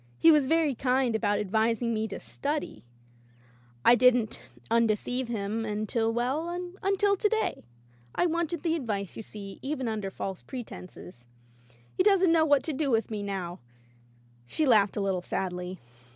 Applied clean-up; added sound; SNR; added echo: none; none; none; none.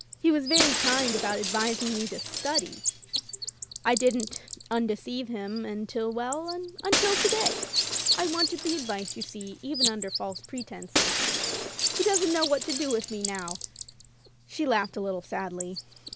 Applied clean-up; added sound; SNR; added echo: none; Shatter + Bird; 1 dB; none.